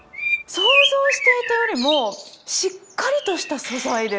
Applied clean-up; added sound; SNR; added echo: none; Bird; 1 dB; none.